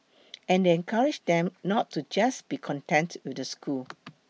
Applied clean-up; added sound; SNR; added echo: none; none; none; none.